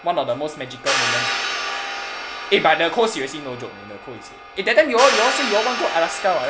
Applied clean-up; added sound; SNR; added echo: none; Hi-hat; 5 dB; none.